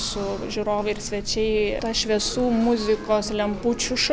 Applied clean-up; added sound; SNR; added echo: none; none; none; none.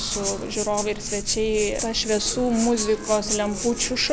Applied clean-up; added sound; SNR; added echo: none; Rattle (instrument); 8 dB; none.